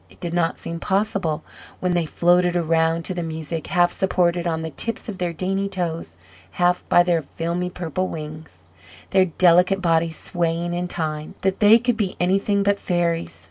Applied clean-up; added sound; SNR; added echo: none; none; none; none.